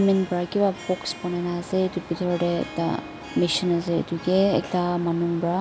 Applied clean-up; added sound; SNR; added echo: none; Harp; 19 dB; none.